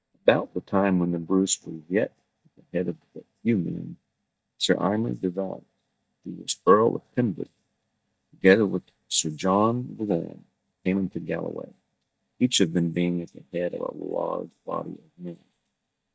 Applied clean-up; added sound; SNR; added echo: neural mask model DeepFilterNet 3.